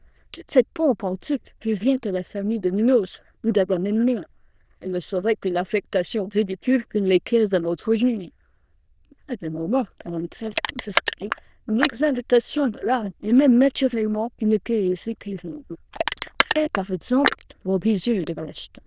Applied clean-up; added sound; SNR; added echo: neural diffusion model UNIVERSE++.